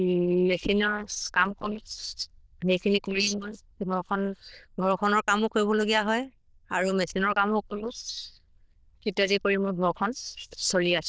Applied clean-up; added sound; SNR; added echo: neural diffusion model UNIVERSE++.